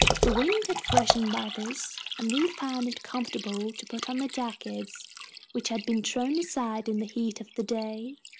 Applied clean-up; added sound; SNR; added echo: none; Liquid; 2 dB; none.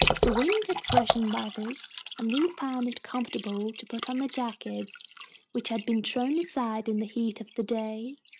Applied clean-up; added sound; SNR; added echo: neural mask model RNNoise.